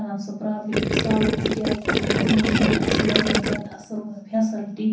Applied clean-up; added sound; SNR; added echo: none; Gurgling; -4 dB; reverberation time 0.6 s.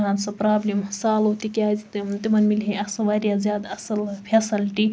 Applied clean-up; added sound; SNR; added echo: none; none; none; none.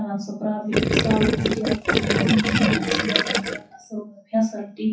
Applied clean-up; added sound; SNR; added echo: classical method WPE with log-MMSE.